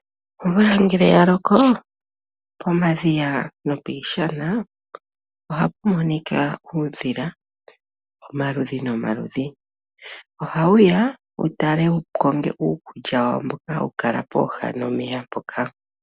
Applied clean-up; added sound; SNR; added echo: none; none; none; none.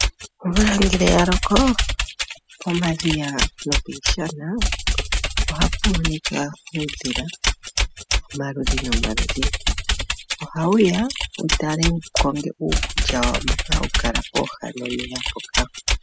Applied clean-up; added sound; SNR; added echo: classical method spectral subtraction.